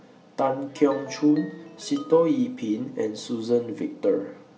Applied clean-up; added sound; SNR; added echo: none; Ringtone; 19 dB; reverberation time 0.6 s.